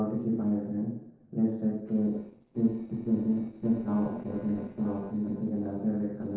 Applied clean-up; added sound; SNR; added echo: neural separator model SepFormer DNS4.